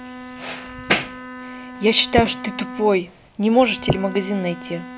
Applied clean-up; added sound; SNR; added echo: none; Bowed string instrument; 14 dB; none.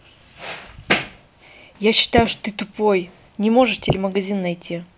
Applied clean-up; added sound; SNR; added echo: none; none; none; none.